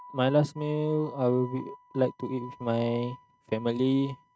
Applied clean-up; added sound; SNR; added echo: neural mask model RNNoise.